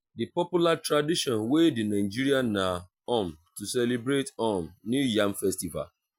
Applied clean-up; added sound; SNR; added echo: none; none; none; none.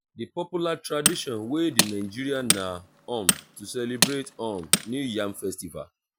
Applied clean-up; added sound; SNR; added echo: none; Tools; -2 dB; none.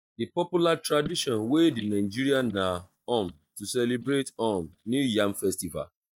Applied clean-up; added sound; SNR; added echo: neural mask model DeepFilterNet 3.